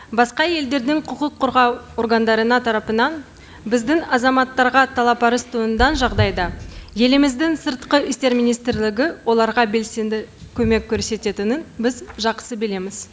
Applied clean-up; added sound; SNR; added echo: none; none; none; none.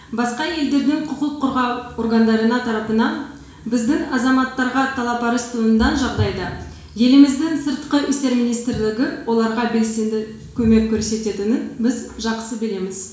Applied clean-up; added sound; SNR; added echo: none; none; none; reverberation time 0.7 s.